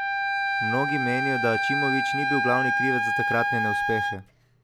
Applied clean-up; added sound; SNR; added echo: none; Wind instrument, woodwind instrument; -4 dB; none.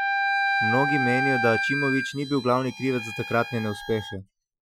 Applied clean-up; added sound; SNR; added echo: classical method Wiener filter.